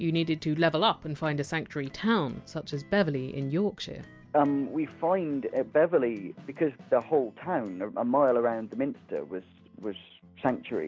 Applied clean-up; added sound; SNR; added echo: none; none; none; none.